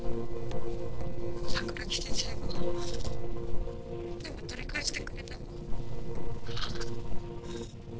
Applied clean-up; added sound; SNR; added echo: neural separator model SepFormer DNS4.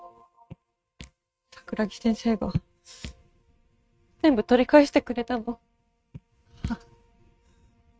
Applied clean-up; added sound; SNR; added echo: neural mask model RNNoise.